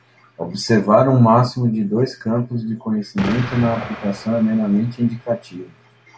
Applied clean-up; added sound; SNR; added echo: none; Explosion; 16 dB; none.